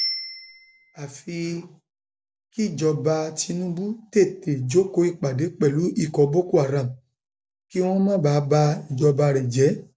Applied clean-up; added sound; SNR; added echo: none; Bicycle bell; 18 dB; none.